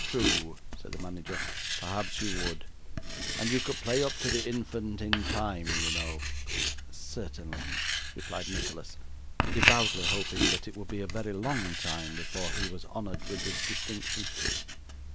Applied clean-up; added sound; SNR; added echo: none; Writing; -4 dB; none.